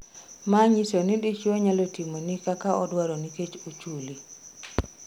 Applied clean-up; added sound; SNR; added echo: none; none; none; none.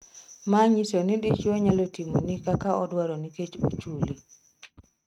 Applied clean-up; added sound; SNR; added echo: neural mask model RNNoise.